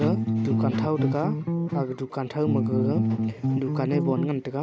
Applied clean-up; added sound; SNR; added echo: none; Bass guitar; -2 dB; none.